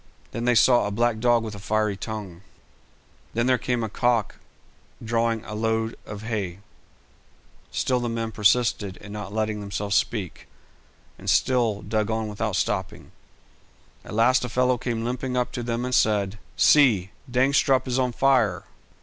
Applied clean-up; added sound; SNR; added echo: none; none; none; none.